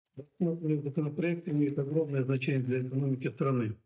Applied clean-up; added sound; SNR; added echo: neural mask model DeepFilterNet 3.